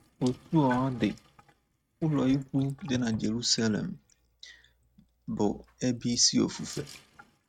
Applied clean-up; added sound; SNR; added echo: neural mask model RNNoise.